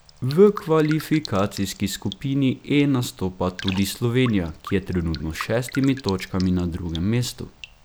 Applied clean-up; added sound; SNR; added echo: none; Raindrop; 18 dB; none.